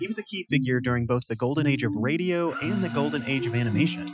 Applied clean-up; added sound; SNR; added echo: classical method Wiener filter.